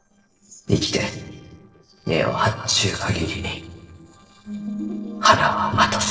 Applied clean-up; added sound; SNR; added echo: neural separator model SepFormer DNS4.